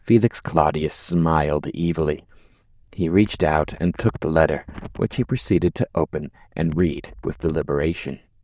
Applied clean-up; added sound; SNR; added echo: neural diffusion model UNIVERSE++.